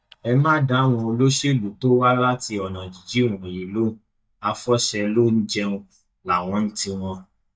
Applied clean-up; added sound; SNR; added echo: neural mask model DeepFilterNet 3.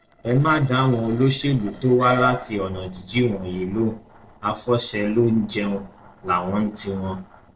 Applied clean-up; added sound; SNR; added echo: neural separator model SepFormer DNS4.